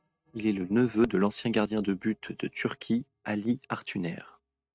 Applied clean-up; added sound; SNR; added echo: neural mask model RNNoise.